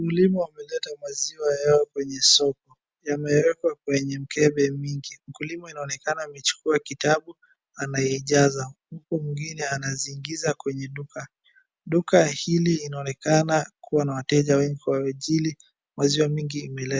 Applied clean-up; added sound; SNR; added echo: none; none; none; none.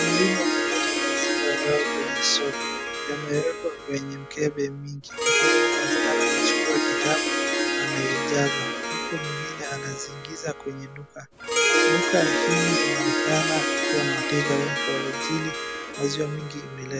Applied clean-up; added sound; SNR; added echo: none; Harp; -4 dB; none.